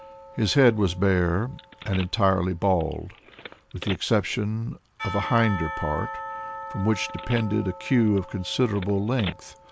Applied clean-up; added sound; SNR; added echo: none; Telephone + Church bell / Percussion; 13 dB; none.